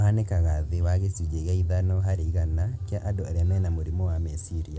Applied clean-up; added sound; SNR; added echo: none; none; none; none.